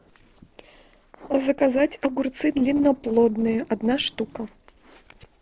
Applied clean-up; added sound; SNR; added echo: neural separator model SepFormer DNS4.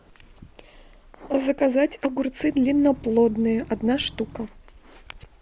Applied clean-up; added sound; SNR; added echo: none; Engine / Truck / Car; 18 dB; none.